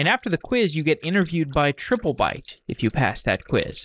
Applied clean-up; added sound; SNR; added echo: neural mask model Resemble Enhance denoiser.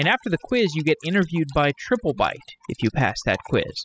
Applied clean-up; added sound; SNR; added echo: classical method spectral subtraction.